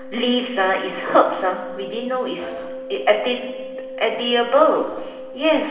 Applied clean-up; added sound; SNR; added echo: none; Wind instrument, woodwind instrument; 12 dB; reverberation time 1.2 s.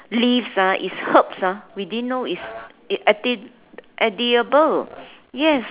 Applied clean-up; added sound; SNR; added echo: none; none; none; none.